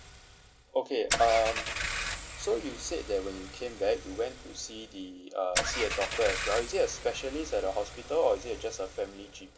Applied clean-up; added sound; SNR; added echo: none; Engine / Car; 6 dB; reverberation time 0.3 s.